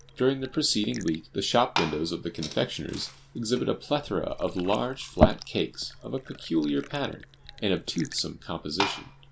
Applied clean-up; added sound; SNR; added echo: none; Fill (with liquid) / Glass; 5 dB; none.